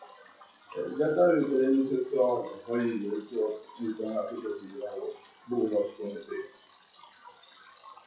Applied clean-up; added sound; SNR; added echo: classical method WPE with log-MMSE.